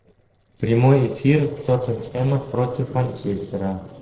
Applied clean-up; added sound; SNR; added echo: neural separator model SepFormer DNS4.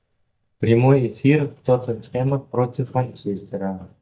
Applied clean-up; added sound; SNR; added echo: neural mask model DeepFilterNet 3.